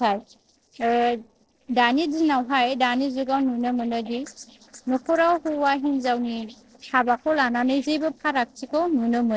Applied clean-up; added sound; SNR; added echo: neural separator model SepFormer DNS4.